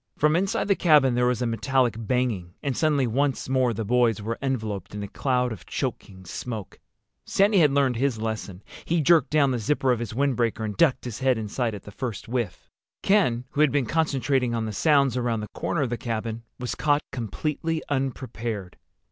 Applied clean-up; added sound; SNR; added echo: none; none; none; none.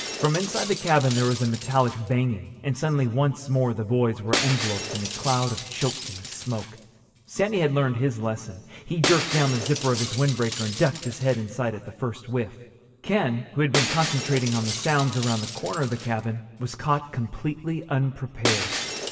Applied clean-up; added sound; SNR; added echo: none; Shatter; 8 dB; reverberation time 3.0 s.